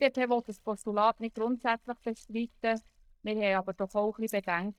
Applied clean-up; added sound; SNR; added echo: neural mask model DeepFilterNet 3.